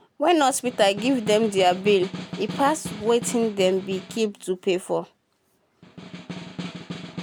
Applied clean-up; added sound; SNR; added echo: none; Snare drum; 13 dB; none.